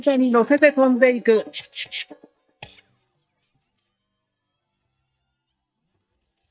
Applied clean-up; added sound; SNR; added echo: neural mask model DeepFilterNet 3.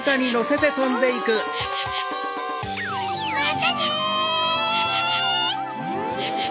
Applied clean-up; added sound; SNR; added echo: none; Insect; 11 dB; none.